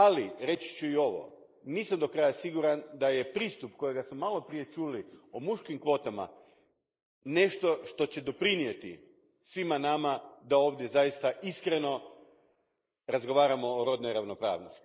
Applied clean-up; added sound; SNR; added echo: neural mask model Resemble Enhance denoiser.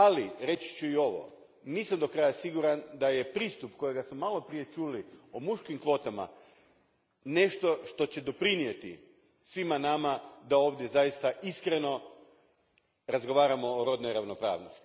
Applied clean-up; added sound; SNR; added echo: none; none; none; none.